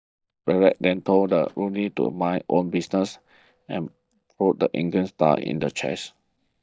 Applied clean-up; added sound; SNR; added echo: neural mask model DeepFilterNet 3.